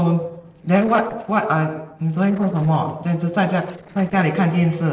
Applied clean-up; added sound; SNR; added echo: neural separator model SepFormer DNS4.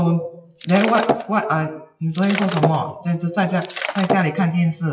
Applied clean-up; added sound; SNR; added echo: classical method WPE with log-MMSE.